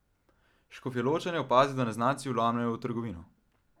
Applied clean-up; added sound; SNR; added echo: none; none; none; none.